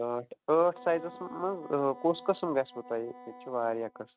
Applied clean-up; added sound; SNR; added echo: neural mask model RNNoise.